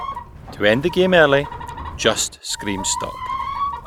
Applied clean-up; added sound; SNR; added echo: none; Chicken, rooster; 9 dB; none.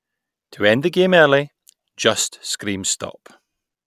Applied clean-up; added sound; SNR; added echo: none; none; none; none.